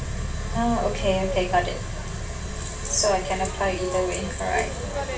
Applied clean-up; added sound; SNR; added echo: none; Boat, Water vehicle; 3 dB; reverberation time 0.2 s.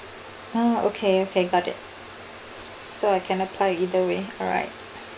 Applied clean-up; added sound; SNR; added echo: none; none; none; none.